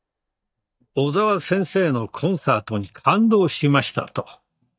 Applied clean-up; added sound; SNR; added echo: neural mask model DeepFilterNet 3.